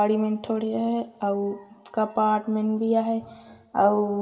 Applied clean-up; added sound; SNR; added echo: none; none; none; reverberation time 1.3 s.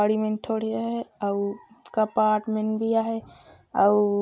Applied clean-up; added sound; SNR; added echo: none; none; none; none.